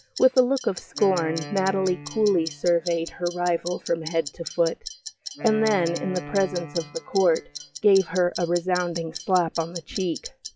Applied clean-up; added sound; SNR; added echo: classical method log-MMSE.